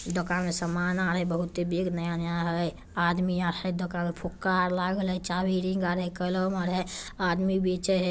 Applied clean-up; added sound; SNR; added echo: none; none; none; none.